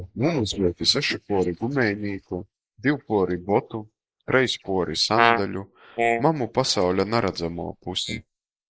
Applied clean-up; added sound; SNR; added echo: neural mask model Resemble Enhance denoiser.